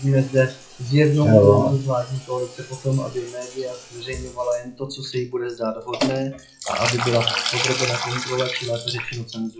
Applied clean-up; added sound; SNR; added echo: classical method WPE with log-MMSE.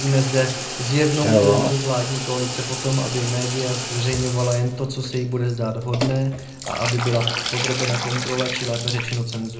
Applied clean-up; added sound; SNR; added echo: none; Bathtub (filling or washing) / Water tap, faucet; 3 dB; reverberation time 0.5 s.